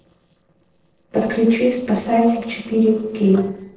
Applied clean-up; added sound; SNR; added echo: neural separator model SepFormer DNS4.